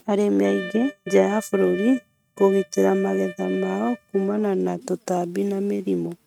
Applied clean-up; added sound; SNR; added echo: neural mask model RNNoise.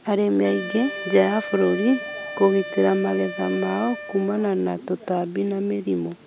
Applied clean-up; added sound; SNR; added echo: none; Wind instrument, woodwind instrument; 13 dB; none.